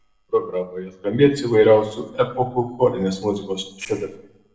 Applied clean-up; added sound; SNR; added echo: neural separator model SepFormer DNS4.